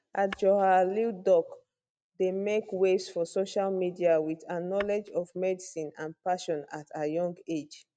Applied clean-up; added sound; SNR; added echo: neural mask model RNNoise.